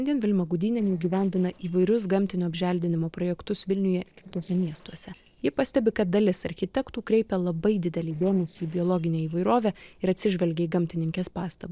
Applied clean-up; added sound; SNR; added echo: neural separator model SepFormer DNS4.